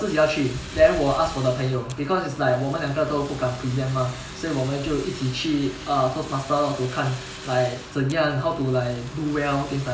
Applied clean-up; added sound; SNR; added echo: none; Fire; 18 dB; reverberation time 1.6 s.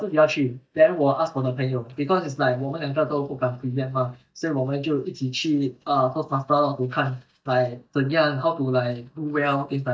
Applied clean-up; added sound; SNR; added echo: neural mask model DeepFilterNet 3.